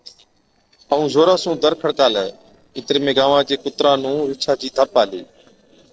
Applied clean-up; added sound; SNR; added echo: neural separator model SepFormer DNS4.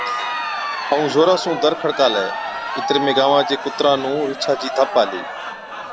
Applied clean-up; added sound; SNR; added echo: none; Crowd; 6 dB; none.